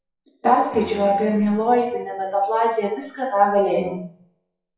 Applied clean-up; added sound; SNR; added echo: classical method WPE with log-MMSE.